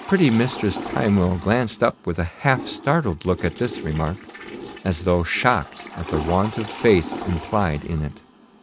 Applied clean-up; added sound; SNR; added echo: none; Toilet flush / Water; 13 dB; none.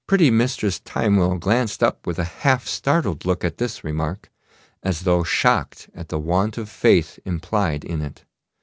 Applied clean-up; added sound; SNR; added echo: none; none; none; none.